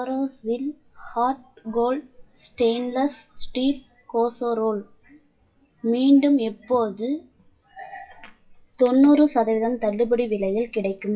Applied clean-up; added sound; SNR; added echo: classical method WPE with log-MMSE.